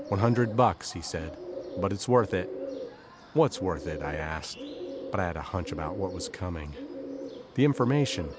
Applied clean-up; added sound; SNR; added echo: none; Bird; 11 dB; none.